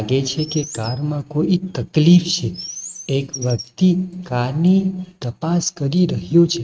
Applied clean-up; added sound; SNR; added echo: neural mask model RNNoise.